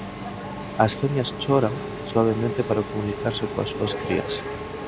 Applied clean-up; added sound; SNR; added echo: none; Engine / Mechanisms; 6 dB; none.